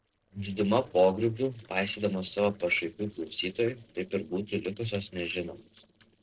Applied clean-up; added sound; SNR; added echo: neural separator model SepFormer DNS4.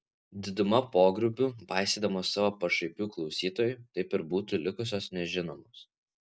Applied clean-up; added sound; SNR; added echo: none; none; none; none.